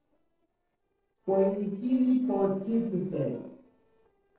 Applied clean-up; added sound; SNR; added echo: neural separator model SepFormer DNS4.